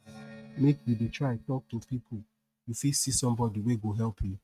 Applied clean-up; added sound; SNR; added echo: neural mask model RNNoise.